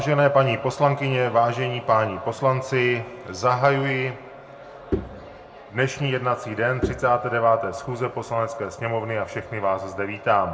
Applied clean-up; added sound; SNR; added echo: none; Bowed string instrument; 11 dB; reverberation time 0.8 s.